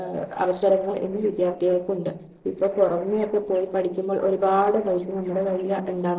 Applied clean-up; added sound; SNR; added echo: neural separator model SepFormer DNS4.